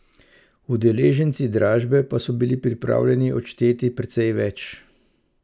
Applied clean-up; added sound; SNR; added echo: none; none; none; none.